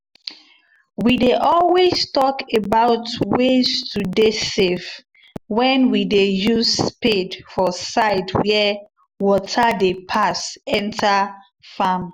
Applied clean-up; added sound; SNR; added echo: none; none; none; none.